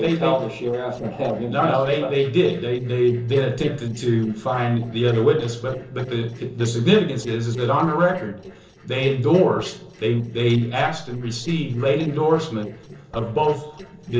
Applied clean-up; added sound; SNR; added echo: neural separator model SepFormer DNS4.